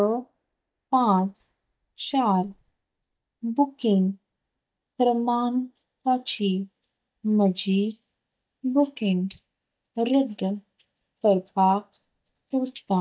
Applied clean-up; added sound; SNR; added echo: neural mask model DeepFilterNet 3.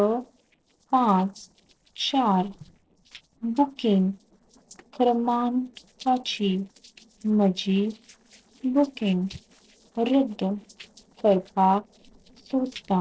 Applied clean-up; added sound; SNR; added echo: neural separator model SepFormer DNS4.